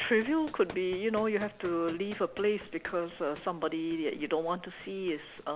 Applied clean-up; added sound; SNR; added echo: none; Run; 19 dB; none.